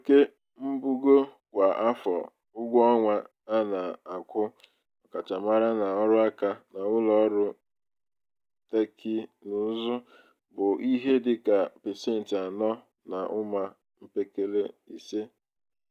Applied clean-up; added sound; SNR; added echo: none; none; none; none.